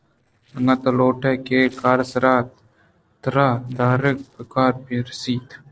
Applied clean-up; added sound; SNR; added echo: neural separator model SepFormer DNS4.